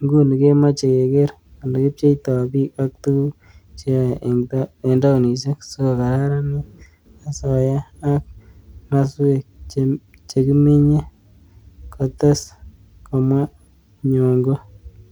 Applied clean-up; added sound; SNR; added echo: none; none; none; none.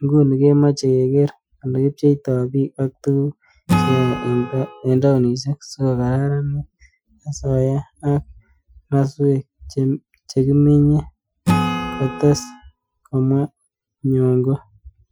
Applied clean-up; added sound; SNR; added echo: classical method Wiener filter.